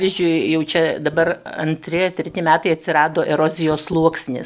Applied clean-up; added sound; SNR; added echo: none; none; none; none.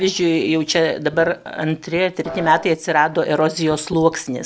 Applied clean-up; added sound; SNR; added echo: none; Piano; 11 dB; none.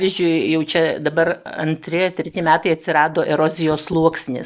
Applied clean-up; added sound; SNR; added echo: neural mask model Resemble Enhance denoiser.